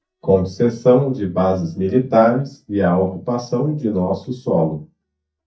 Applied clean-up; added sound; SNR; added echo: neural mask model DeepFilterNet 3.